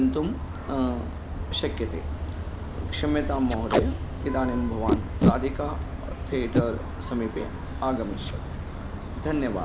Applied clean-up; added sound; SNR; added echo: none; Packing tape, duct tape + Vehicle horn, car horn, honking; 0 dB; none.